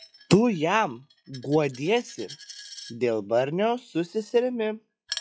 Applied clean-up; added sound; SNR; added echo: classical method log-MMSE.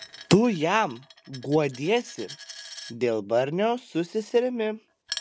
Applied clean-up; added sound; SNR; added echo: none; Coin (dropping); 18 dB; none.